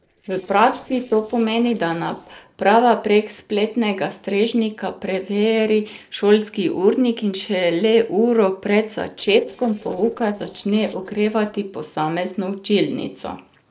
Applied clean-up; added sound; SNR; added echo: neural separator model SepFormer DNS4.